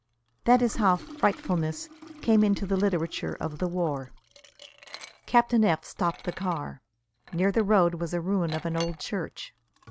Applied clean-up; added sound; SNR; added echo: none; Liquid; 19 dB; none.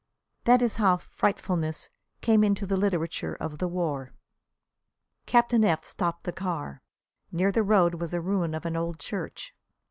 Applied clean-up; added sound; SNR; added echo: none; none; none; none.